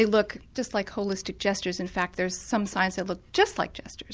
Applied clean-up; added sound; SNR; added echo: none; none; none; none.